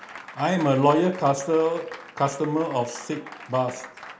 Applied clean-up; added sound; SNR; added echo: none; Applause; 17 dB; none.